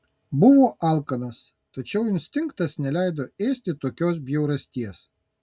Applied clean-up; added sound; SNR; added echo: none; none; none; none.